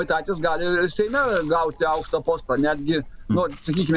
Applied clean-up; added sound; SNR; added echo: none; Chewing, mastication; 14 dB; none.